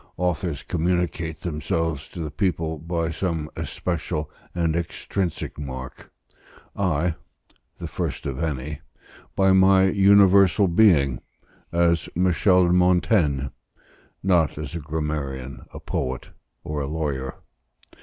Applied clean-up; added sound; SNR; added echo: none; none; none; none.